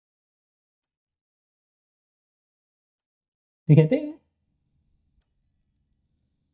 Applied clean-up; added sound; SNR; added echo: neural mask model DeepFilterNet 3.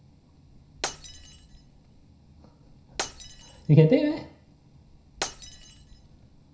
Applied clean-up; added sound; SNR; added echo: none; Shatter; 13 dB; reverberation time 0.5 s.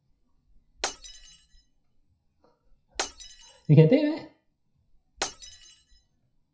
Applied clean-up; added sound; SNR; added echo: classical method WPE with log-MMSE.